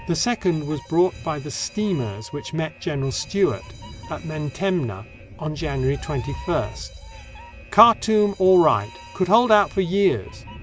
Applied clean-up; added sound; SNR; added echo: none; Alarm + Meow; 16 dB; none.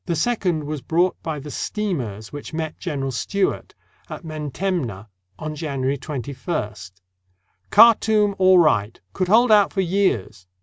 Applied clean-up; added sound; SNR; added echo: none; none; none; none.